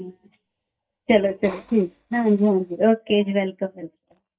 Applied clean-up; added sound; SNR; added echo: neural mask model DeepFilterNet 3.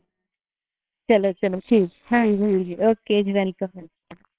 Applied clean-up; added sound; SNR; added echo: neural separator model SepFormer WHAMR!.